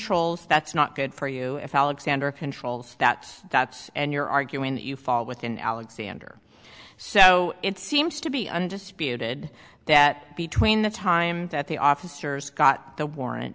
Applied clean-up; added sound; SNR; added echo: none; none; none; none.